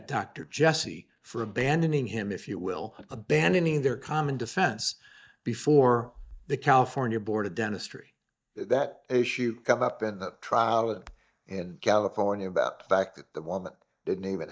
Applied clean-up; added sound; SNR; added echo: neural mask model DeepFilterNet 3.